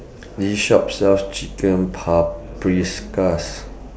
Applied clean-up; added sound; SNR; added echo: none; none; none; none.